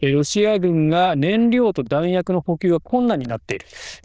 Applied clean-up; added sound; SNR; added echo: neural diffusion model UNIVERSE++.